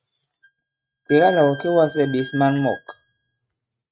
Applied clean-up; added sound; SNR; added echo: neural mask model RNNoise.